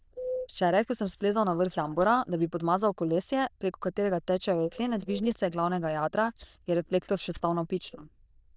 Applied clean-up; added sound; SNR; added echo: neural diffusion model UNIVERSE++.